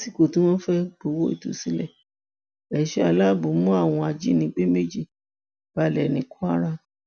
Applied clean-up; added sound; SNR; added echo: none; none; none; none.